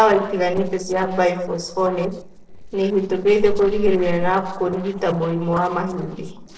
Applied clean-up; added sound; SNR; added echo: neural separator model SepFormer DNS4.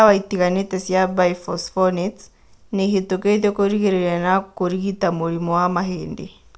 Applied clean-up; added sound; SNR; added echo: none; none; none; none.